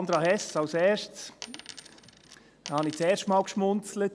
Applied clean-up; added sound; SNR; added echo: none; Coin (dropping); 18 dB; none.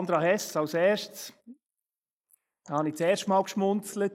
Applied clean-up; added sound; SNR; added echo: neural mask model Resemble Enhance denoiser.